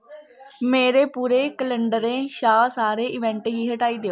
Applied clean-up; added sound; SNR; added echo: none; none; none; none.